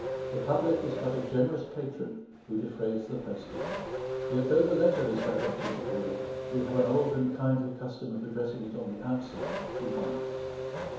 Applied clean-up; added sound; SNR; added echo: none; Race car, auto racing / Accelerating, revving, vroom; 6 dB; reverberation time 2.2 s.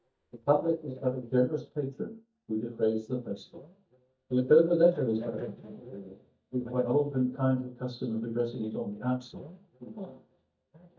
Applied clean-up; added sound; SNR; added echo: neural mask model DeepFilterNet 3.